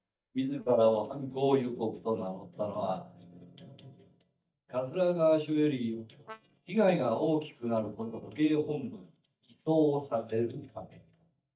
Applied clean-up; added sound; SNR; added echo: neural mask model DeepFilterNet 3.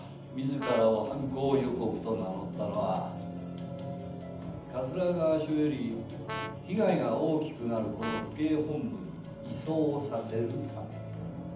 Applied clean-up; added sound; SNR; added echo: none; Brass instrument; 11 dB; reverberation time 0.8 s.